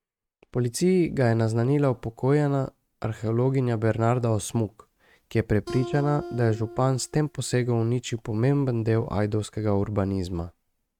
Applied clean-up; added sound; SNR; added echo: neural mask model RNNoise.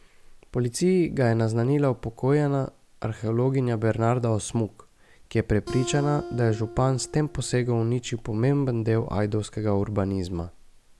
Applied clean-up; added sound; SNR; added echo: none; Acoustic guitar; 15 dB; none.